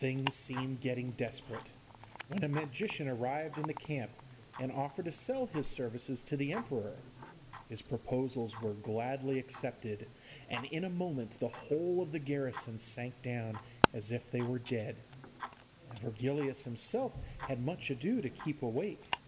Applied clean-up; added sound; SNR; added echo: none; Tick-tock; 7 dB; reverberation time 1.8 s.